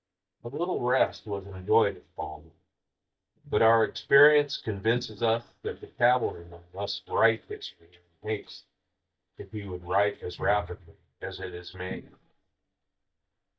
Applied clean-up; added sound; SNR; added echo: neural mask model DeepFilterNet 3.